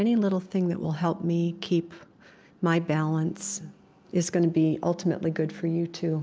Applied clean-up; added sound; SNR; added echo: none; none; none; none.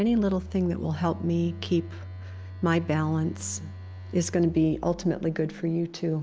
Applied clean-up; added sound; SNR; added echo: none; Telephone; 13 dB; none.